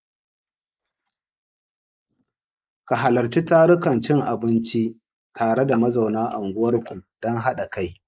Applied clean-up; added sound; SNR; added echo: neural mask model Resemble Enhance denoiser.